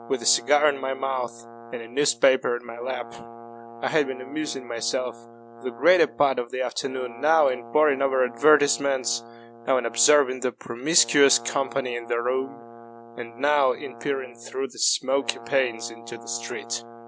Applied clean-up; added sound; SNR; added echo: none; Brass instrument; 18 dB; none.